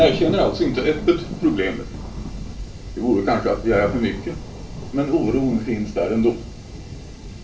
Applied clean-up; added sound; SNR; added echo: none; Thunder; 10 dB; reverberation time 0.3 s.